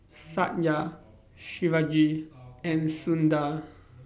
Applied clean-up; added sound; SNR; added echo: none; none; none; none.